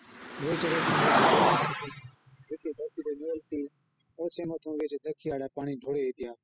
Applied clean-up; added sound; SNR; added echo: classical method spectral subtraction.